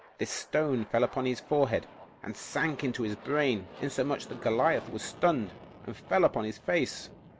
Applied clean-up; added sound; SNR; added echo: none; Aircraft; 18 dB; none.